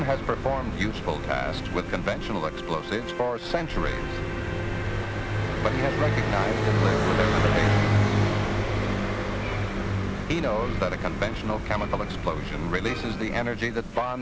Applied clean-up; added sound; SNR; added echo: none; Car passing by; -2 dB; none.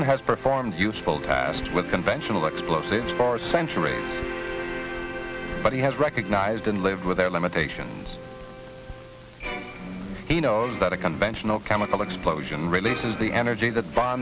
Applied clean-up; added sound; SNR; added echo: none; none; none; none.